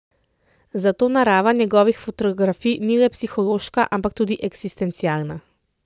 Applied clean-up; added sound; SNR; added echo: none; none; none; none.